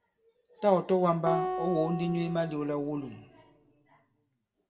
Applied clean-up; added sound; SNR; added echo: none; Acoustic guitar; 6 dB; reverberation time 0.9 s.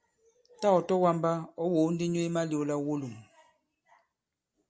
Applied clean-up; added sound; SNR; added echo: none; none; none; none.